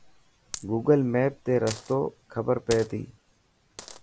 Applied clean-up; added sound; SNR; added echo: none; Coin (dropping); 17 dB; none.